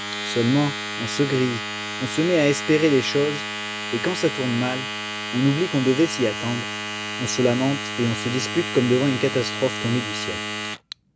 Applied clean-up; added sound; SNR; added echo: none; Domestic sounds, home sounds; 6 dB; none.